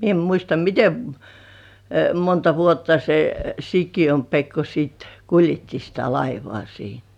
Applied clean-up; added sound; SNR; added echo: none; none; none; none.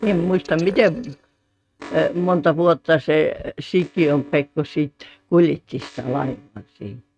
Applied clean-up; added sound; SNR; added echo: neural mask model RNNoise.